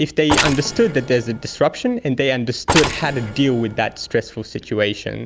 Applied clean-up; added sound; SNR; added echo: none; Mechanisms; 6 dB; none.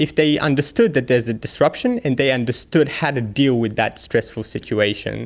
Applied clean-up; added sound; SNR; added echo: none; none; none; none.